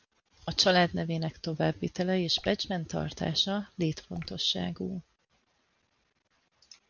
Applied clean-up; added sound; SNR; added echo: none; Drip / Water; 19 dB; none.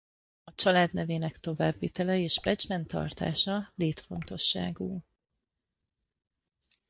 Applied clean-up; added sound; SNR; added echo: neural mask model DeepFilterNet 3.